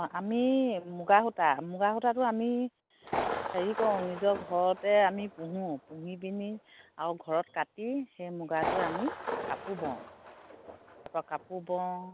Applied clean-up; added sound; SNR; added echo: none; Thunder; 10 dB; none.